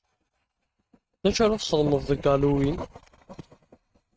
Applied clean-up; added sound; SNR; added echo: neural mask model RNNoise.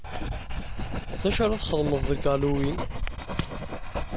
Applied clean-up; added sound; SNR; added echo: none; Writing; 1 dB; none.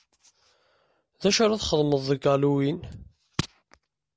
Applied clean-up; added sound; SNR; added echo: none; none; none; none.